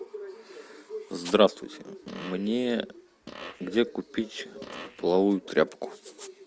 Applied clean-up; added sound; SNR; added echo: none; Fart; 18 dB; none.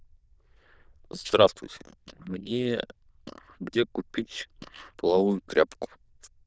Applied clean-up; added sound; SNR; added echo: neural diffusion model UNIVERSE++.